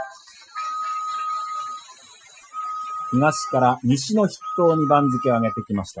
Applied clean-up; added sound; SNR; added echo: classical method Wiener filter.